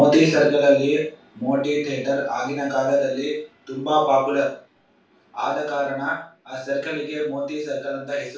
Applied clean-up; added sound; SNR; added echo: none; none; none; reverberation time 0.3 s.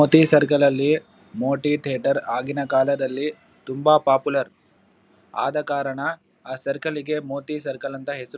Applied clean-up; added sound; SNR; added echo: none; none; none; none.